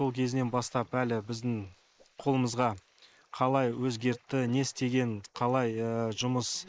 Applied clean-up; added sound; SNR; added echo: neural mask model Resemble Enhance denoiser.